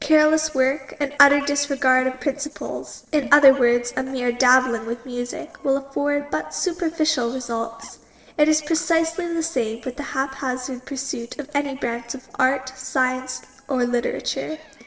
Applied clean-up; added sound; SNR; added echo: neural separator model SepFormer DNS4.